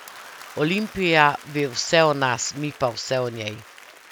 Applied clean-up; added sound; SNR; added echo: none; Applause / Crowd; 20 dB; none.